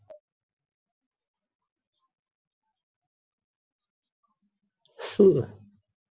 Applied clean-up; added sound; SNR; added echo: none; none; none; none.